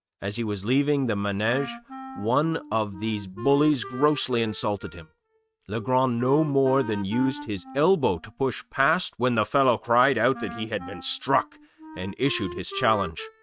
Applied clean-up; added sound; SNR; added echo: neural mask model RNNoise.